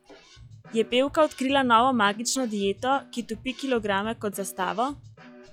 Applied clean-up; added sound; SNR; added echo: classical method log-MMSE.